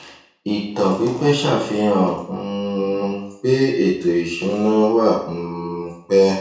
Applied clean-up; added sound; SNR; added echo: none; none; none; reverberation time 0.5 s.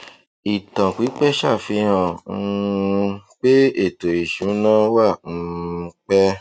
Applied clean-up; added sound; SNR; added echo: none; none; none; none.